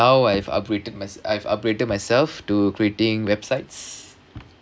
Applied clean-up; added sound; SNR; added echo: none; none; none; none.